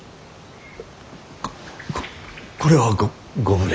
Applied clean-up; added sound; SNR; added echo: none; none; none; none.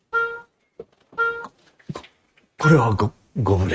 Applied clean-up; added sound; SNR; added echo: neural mask model RNNoise.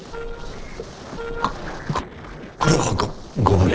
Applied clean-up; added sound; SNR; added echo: neural separator model SepFormer DNS4.